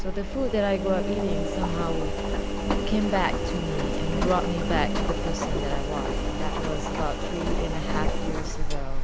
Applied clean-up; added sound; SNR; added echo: none; Engine; -4 dB; none.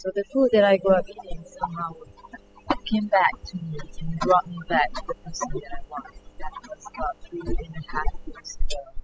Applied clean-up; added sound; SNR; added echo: classical method spectral subtraction.